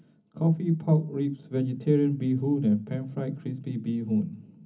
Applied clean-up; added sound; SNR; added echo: none; none; none; reverberation time 0.4 s.